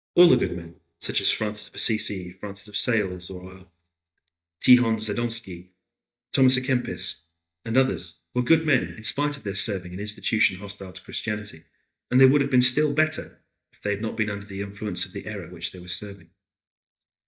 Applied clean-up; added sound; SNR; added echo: neural mask model DeepFilterNet 3.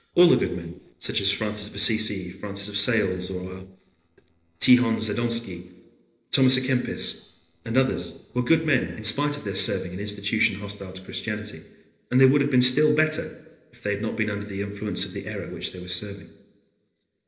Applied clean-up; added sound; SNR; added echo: neural separator model SepFormer DNS4.